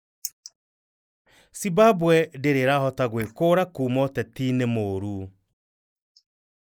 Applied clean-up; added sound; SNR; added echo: neural mask model Resemble Enhance denoiser.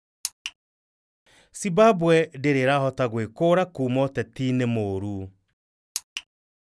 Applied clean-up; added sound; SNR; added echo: none; none; none; none.